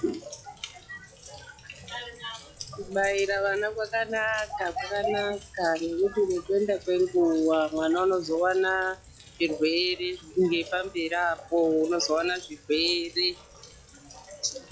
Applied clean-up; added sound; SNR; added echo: classical method log-MMSE.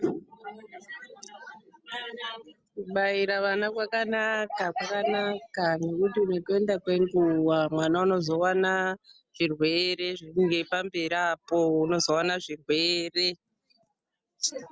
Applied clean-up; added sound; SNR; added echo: none; none; none; none.